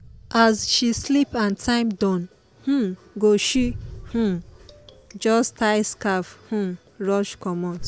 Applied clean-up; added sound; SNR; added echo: none; Boom; 19 dB; none.